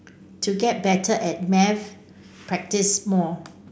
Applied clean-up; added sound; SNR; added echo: none; none; none; none.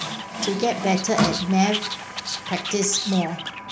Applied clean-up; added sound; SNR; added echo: none; Water tap, faucet + Animal; 4 dB; none.